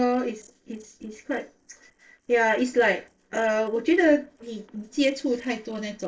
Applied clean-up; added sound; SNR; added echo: neural separator model SepFormer DNS4.